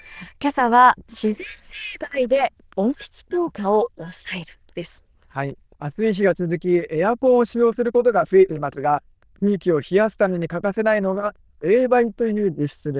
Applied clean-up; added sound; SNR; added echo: neural diffusion model UNIVERSE++.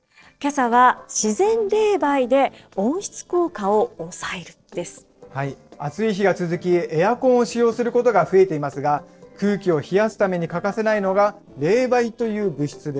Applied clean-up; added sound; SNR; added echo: neural separator model SepFormer DNS4.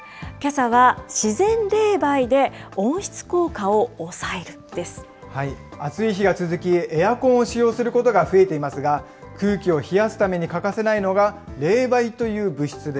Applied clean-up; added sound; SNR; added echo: none; none; none; none.